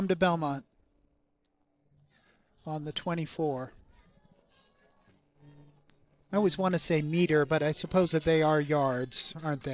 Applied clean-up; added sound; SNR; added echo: neural separator model SepFormer DNS4.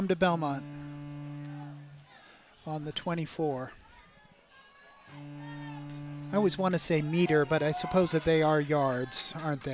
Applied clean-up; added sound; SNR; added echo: none; Bowed string instrument; 15 dB; none.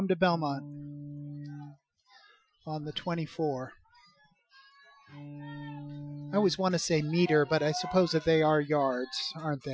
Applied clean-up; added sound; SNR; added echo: classical method Wiener filter.